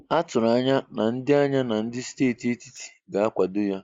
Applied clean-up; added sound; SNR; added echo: neural mask model Resemble Enhance denoiser.